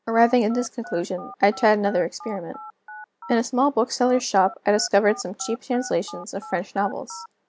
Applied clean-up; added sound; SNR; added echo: none; Telephone; 18 dB; none.